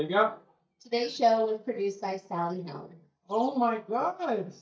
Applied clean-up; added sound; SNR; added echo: neural mask model DeepFilterNet 3.